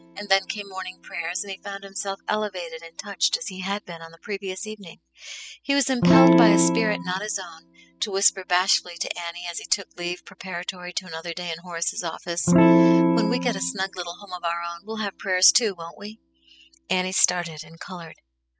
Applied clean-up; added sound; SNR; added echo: classical method spectral subtraction.